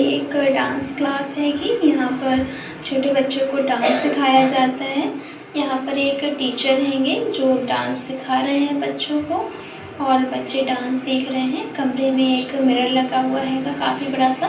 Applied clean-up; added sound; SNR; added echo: none; none; none; reverberation time 0.6 s.